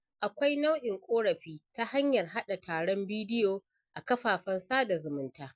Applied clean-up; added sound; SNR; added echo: none; none; none; none.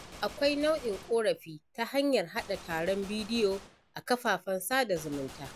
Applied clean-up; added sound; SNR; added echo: none; Gunshot, gunfire; 18 dB; none.